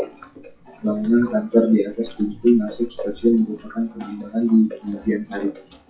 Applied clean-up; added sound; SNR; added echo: classical method WPE with log-MMSE.